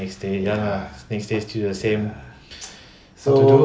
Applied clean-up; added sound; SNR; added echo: none; none; none; none.